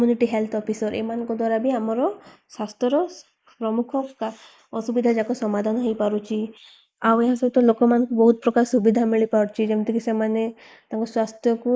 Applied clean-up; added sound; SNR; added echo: neural mask model Resemble Enhance denoiser.